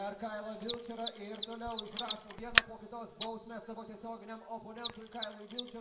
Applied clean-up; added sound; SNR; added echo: none; Mechanisms; -3 dB; reverberation time 0.6 s.